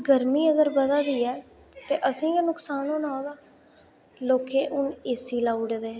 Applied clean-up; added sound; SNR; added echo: none; none; none; none.